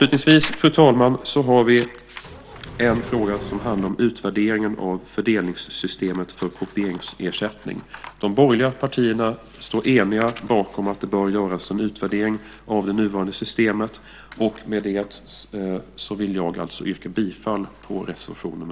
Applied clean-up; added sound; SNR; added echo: none; Engine; 12 dB; none.